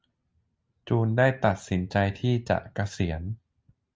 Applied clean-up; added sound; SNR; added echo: none; none; none; none.